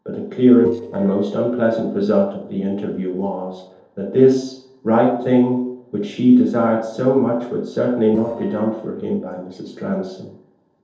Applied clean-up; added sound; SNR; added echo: neural separator model SepFormer DNS4.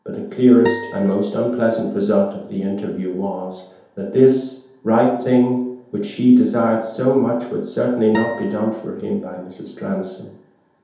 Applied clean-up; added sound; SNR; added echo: none; Acoustic guitar; 14 dB; reverberation time 0.8 s.